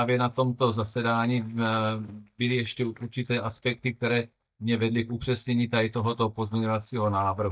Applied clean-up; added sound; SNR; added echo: neural mask model DeepFilterNet 3.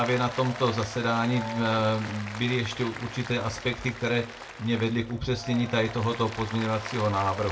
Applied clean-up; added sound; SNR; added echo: none; Applause; 11 dB; reverberation time 0.2 s.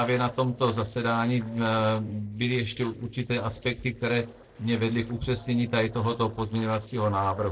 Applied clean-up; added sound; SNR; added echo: neural separator model SepFormer DNS4.